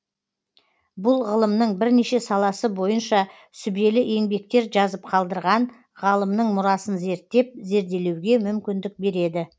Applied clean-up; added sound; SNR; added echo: none; none; none; none.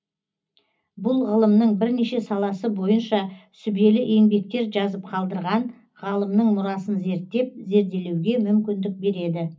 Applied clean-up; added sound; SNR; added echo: none; none; none; reverberation time 0.4 s.